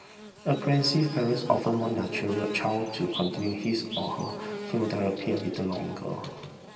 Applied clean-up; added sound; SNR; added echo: none; Buzz / Bird; 12 dB; reverberation time 2.3 s.